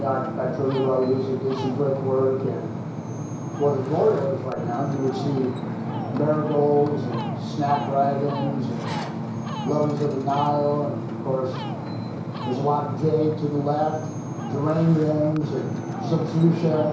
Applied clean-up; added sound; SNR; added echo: none; Ocean; 5 dB; reverberation time 0.6 s.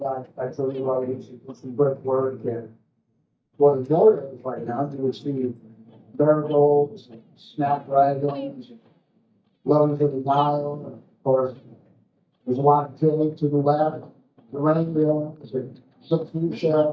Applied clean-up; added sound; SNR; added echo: neural mask model DeepFilterNet 3.